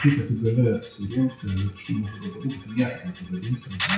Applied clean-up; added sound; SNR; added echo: classical method WPE with log-MMSE.